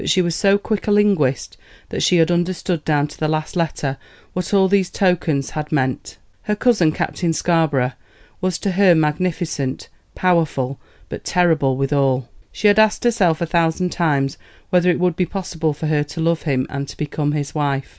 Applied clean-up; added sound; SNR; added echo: none; none; none; none.